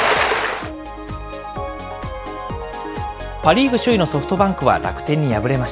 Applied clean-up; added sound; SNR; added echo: none; none; none; none.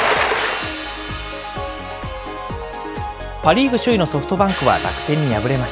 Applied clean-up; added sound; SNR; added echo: none; Crash cymbal; 13 dB; none.